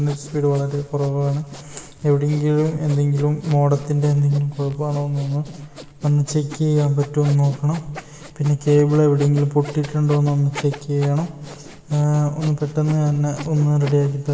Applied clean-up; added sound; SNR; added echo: none; Sawing; 19 dB; reverberation time 1.9 s.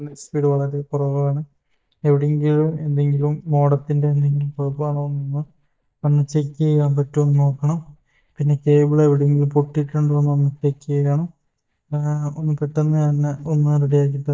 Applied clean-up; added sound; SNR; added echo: neural mask model DeepFilterNet 3.